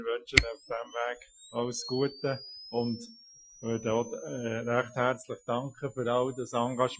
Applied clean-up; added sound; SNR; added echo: classical method Wiener filter.